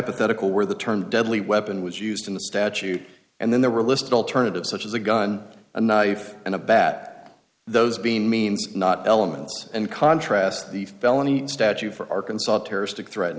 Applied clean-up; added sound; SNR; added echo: none; none; none; none.